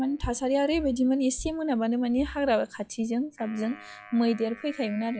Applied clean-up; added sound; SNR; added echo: classical method log-MMSE.